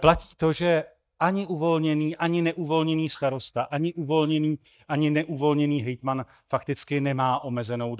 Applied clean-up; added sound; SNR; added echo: neural mask model DeepFilterNet 3.